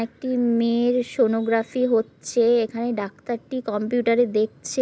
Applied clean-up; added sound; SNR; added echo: none; none; none; none.